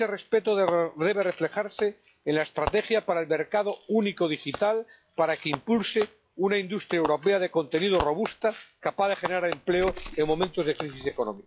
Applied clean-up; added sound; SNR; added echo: classical method log-MMSE.